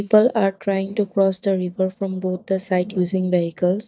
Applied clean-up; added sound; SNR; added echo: neural mask model DeepFilterNet 3.